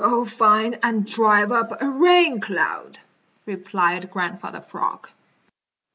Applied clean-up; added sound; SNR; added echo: none; none; none; none.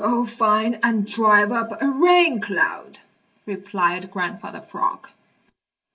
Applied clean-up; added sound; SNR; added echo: none; none; none; reverberation time 0.1 s.